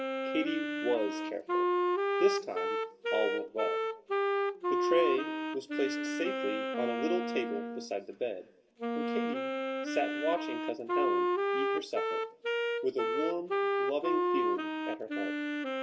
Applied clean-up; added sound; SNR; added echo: none; Wind instrument, woodwind instrument; -4 dB; reverberation time 1.8 s.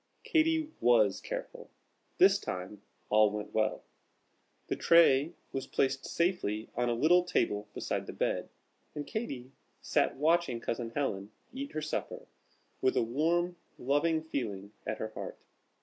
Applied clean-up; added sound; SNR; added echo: none; none; none; none.